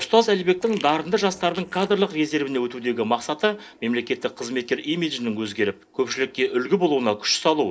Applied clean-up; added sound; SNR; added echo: neural separator model SepFormer DNS4.